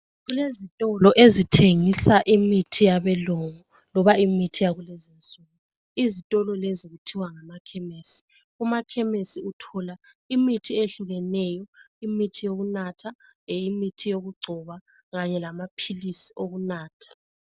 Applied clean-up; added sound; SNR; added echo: neural separator model SepFormer DNS4.